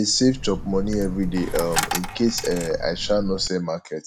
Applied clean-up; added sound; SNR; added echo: none; Coin (dropping); 6 dB; none.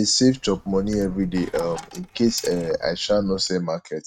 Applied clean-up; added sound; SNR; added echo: neural mask model RNNoise.